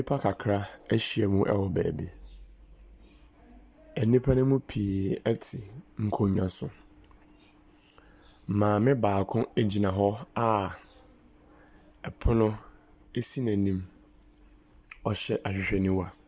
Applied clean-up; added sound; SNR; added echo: none; none; none; none.